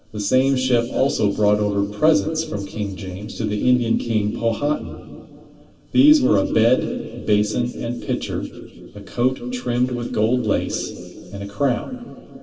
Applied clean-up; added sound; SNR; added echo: none; none; none; reverberation time 2.5 s.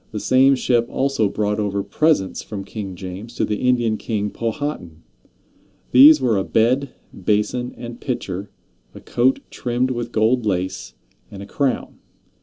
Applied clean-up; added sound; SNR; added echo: none; none; none; none.